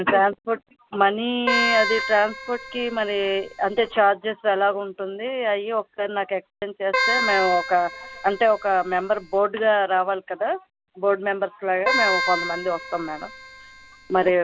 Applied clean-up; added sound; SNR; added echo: none; Keyboard (musical); 4 dB; none.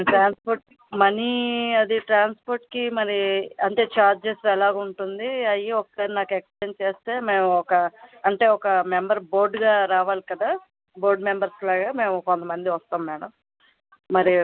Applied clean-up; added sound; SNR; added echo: none; none; none; none.